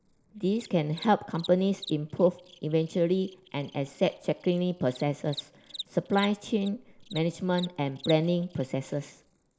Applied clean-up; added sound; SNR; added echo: neural mask model Resemble Enhance denoiser.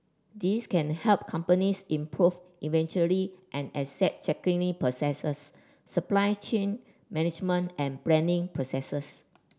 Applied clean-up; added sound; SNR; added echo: none; none; none; none.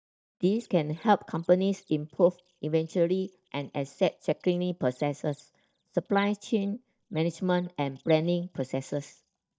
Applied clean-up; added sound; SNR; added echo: neural mask model DeepFilterNet 3.